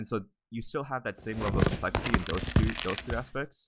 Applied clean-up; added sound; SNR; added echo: none; Tearing; -4 dB; none.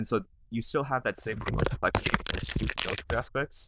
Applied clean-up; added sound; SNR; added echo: neural diffusion model UNIVERSE++.